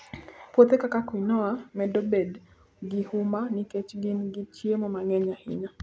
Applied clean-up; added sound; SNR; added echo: none; none; none; none.